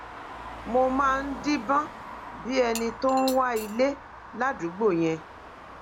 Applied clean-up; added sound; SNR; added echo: none; Traffic noise, roadway noise + Cutlery, silverware / Dishes, pots, and pans; 13 dB; none.